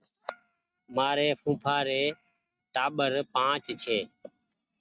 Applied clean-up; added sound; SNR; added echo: neural mask model RNNoise.